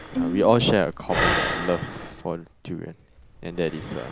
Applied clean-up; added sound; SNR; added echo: none; Bowed string instrument + Breathing; 4 dB; none.